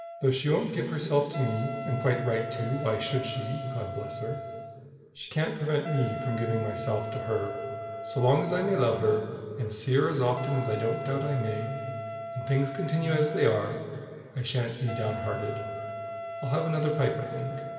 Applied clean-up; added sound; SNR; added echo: none; Wind instrument, woodwind instrument; 9 dB; reverberation time 2.5 s.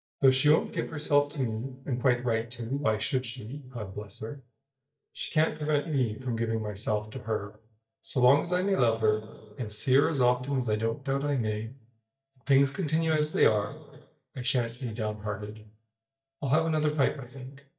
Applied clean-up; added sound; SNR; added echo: neural mask model DeepFilterNet 3.